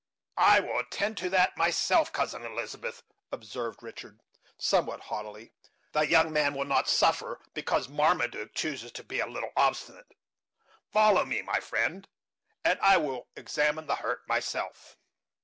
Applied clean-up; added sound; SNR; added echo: none; none; none; none.